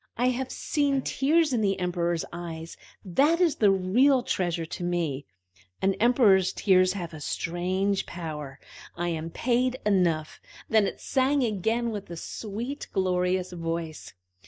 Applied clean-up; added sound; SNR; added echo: neural mask model DeepFilterNet 3.